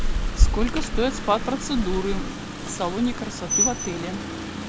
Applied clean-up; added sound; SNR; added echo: none; Rain; -3 dB; none.